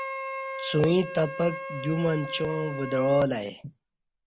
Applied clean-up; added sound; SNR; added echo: none; Wind instrument, woodwind instrument; 9 dB; none.